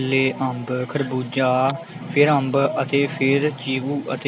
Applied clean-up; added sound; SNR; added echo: none; Acoustic guitar / Strum; 20 dB; none.